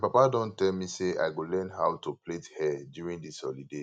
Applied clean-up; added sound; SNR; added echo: none; none; none; none.